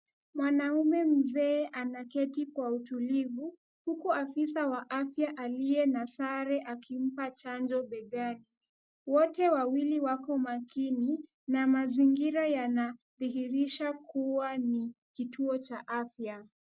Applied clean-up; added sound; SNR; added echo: none; none; none; none.